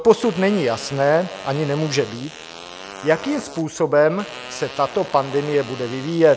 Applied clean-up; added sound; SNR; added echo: none; Fart; 16 dB; none.